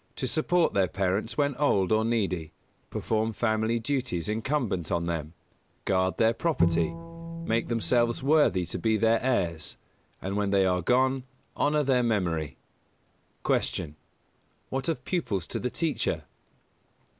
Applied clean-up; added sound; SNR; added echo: none; Bowed string instrument; 5 dB; none.